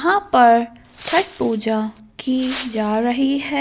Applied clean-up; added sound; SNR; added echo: none; Wind; 17 dB; none.